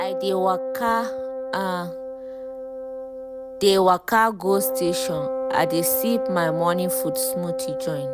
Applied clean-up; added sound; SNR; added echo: none; Wind instrument, woodwind instrument; 4 dB; none.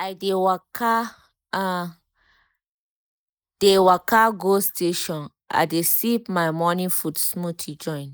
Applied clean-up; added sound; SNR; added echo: neural mask model Resemble Enhance denoiser.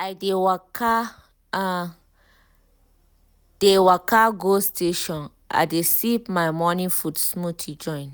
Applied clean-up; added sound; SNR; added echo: none; none; none; none.